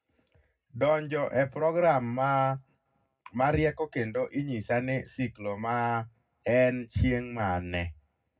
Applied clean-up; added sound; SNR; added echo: none; none; none; reverberation time 0.3 s.